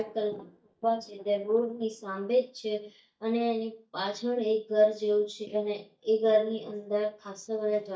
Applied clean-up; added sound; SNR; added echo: neural mask model DeepFilterNet 3.